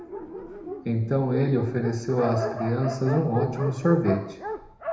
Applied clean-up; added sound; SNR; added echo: none; Dog; 8 dB; reverberation time 0.8 s.